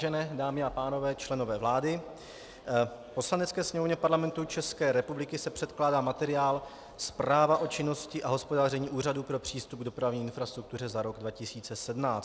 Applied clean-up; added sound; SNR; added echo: none; none; none; none.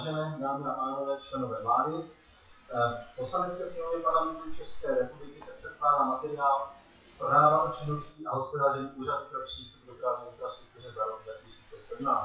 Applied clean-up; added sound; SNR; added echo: classical method WPE with log-MMSE.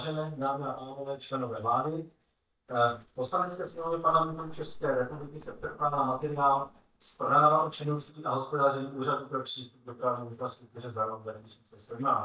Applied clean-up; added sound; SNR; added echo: neural mask model DeepFilterNet 3.